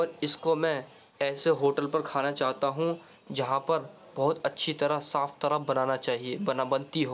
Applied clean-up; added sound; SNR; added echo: none; none; none; none.